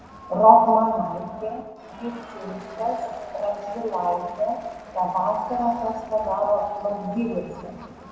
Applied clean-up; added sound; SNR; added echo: none; Crowd; 18 dB; reverberation time 1.9 s.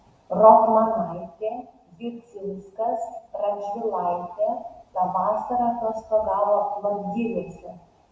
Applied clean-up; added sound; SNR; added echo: none; none; none; none.